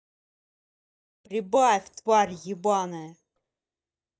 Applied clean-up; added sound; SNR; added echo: neural mask model DeepFilterNet 3.